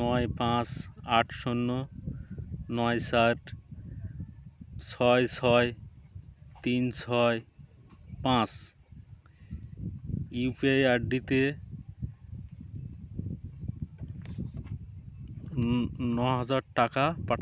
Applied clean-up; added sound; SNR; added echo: none; none; none; none.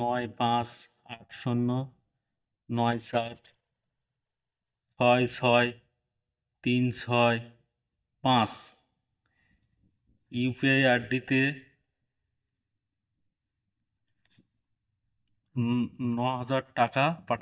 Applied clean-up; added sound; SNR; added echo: neural mask model DeepFilterNet 3.